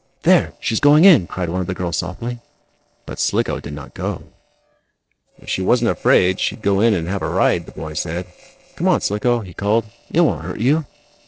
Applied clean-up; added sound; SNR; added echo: neural separator model SepFormer DNS4.